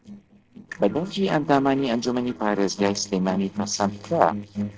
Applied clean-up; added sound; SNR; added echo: neural separator model SepFormer DNS4.